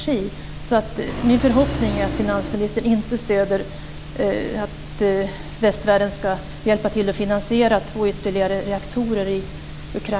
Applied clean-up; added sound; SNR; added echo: none; Engine; 5 dB; none.